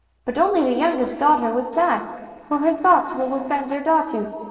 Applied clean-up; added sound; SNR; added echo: neural separator model SepFormer DNS4.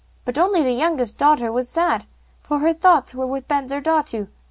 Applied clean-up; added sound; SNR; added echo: none; none; none; none.